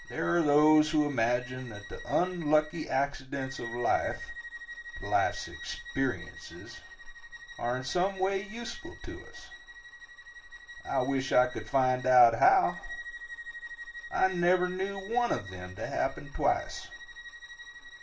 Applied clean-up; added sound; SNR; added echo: none; Bowed string instrument; 15 dB; reverberation time 0.2 s.